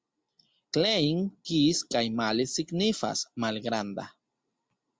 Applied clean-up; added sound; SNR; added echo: none; none; none; none.